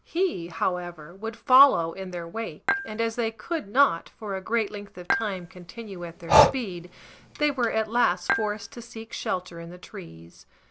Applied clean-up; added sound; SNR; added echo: none; Dishes, pots, and pans / Chink, clink + Breathing; -1 dB; none.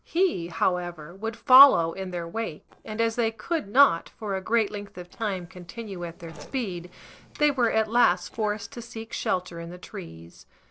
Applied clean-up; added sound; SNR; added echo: neural separator model SepFormer DNS4.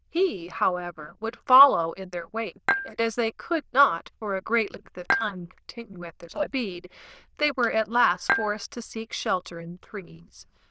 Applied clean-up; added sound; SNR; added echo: neural diffusion model UNIVERSE++.